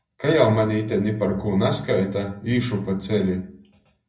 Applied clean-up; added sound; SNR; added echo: none; none; none; reverberation time 0.4 s.